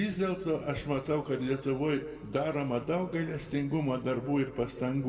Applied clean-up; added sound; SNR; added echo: none; none; none; reverberation time 1.4 s.